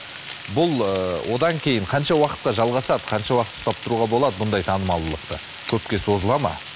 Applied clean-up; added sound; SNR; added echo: none; Frying (food); 14 dB; none.